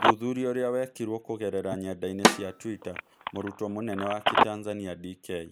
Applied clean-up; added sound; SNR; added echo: none; Snare drum + Telephone; -2 dB; none.